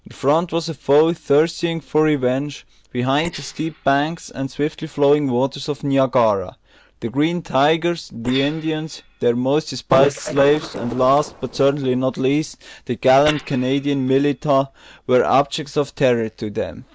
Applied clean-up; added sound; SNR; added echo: neural mask model Resemble Enhance denoiser.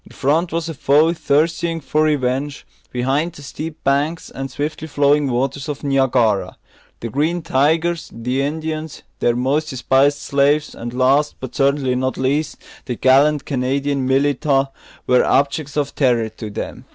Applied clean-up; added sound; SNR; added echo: none; none; none; none.